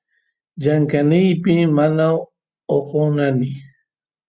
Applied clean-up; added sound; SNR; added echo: none; none; none; none.